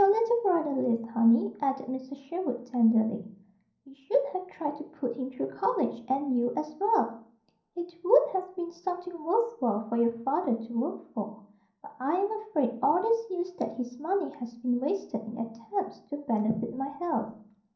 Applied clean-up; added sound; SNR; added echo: none; none; none; reverberation time 0.6 s.